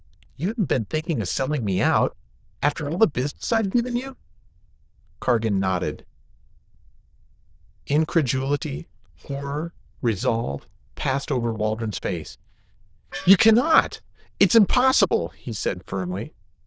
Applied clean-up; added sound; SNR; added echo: neural diffusion model UNIVERSE++.